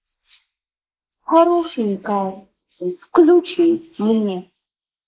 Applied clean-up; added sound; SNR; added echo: neural mask model Resemble Enhance denoiser.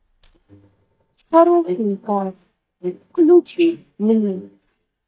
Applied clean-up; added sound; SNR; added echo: neural mask model DeepFilterNet 3.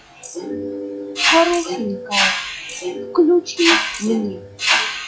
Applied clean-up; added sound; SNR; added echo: classical method log-MMSE.